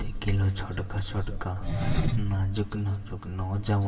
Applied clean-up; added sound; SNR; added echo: none; Engine; 4 dB; reverberation time 1.4 s.